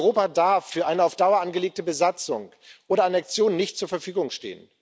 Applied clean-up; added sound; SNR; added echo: none; none; none; none.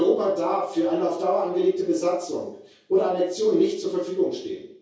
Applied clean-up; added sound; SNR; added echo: none; none; none; reverberation time 0.6 s.